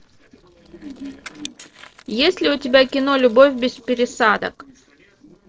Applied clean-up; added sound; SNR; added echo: neural separator model SepFormer DNS4.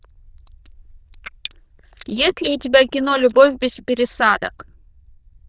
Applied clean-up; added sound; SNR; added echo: neural diffusion model UNIVERSE++.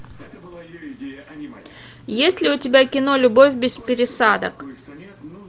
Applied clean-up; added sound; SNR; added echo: none; none; none; none.